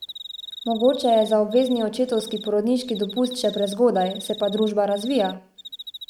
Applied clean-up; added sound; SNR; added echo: neural mask model RNNoise.